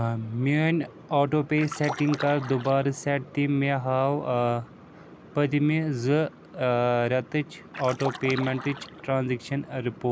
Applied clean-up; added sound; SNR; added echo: none; Splash, splatter; 12 dB; none.